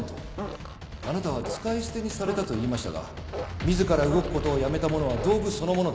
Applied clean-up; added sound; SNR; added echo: none; Fart; 13 dB; none.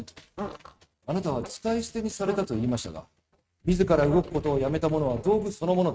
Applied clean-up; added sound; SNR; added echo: neural mask model RNNoise.